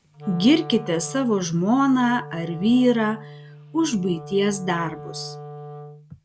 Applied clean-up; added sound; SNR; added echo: none; Wind instrument, woodwind instrument; 15 dB; none.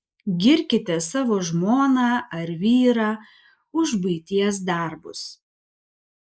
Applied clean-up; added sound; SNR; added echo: neural mask model Resemble Enhance denoiser.